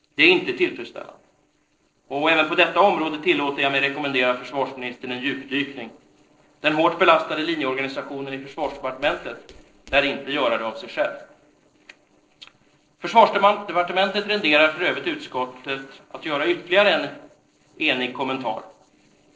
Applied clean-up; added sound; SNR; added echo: neural separator model SepFormer DNS4.